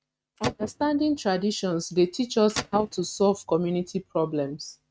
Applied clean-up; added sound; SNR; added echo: neural mask model RNNoise.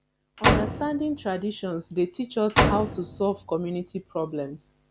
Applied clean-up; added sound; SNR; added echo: none; Slam; 0 dB; none.